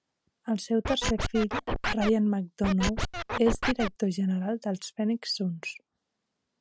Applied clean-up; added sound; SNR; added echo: none; Scratching (performance technique); 2 dB; none.